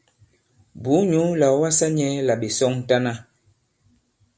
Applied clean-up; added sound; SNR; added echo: none; none; none; none.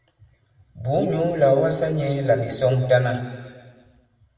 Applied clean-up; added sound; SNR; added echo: none; none; none; reverberation time 1.6 s.